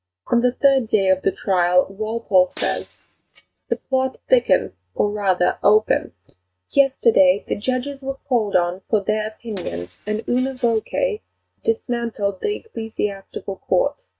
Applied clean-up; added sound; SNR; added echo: neural mask model RNNoise.